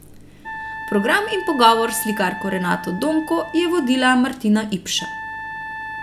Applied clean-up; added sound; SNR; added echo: none; Wind instrument, woodwind instrument; 12 dB; none.